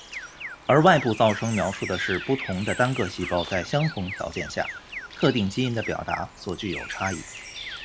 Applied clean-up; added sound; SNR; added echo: none; Alarm + Bird; 12 dB; none.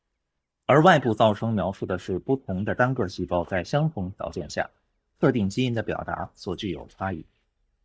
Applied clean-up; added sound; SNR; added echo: neural mask model DeepFilterNet 3.